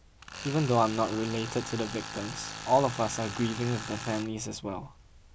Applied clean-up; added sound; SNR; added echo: none; Tools; 11 dB; none.